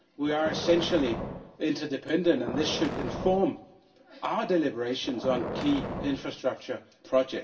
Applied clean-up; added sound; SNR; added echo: none; Boom; 8 dB; reverberation time 0.2 s.